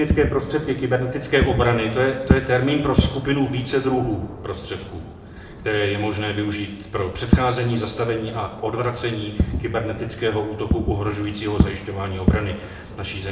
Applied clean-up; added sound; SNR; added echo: none; Fireworks; 4 dB; reverberation time 0.9 s.